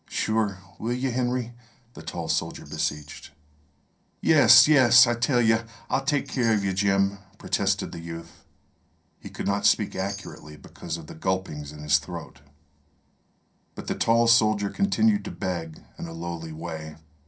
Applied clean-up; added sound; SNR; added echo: none; Chime; 16 dB; reverberation time 0.3 s.